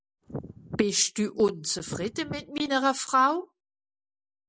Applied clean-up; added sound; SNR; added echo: none; Wind; 11 dB; none.